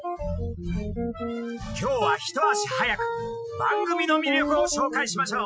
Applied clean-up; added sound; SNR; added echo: classical method Wiener filter.